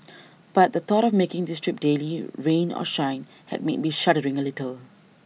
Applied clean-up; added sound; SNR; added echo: none; none; none; none.